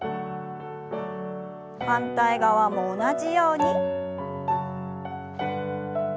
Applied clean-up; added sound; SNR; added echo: none; none; none; none.